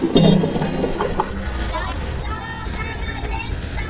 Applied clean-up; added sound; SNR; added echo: neural mask model DeepFilterNet 3.